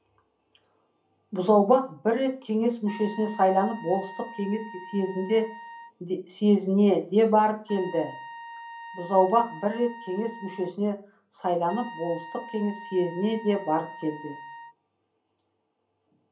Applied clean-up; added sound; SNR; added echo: none; Trumpet; 15 dB; reverberation time 0.3 s.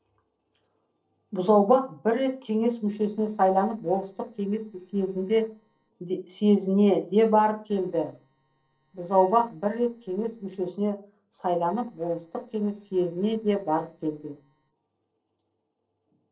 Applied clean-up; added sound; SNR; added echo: neural separator model SepFormer DNS4.